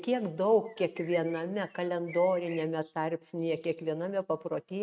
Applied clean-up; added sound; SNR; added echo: neural mask model RNNoise.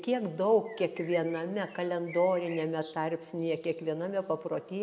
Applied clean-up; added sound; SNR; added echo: none; Bird; 20 dB; none.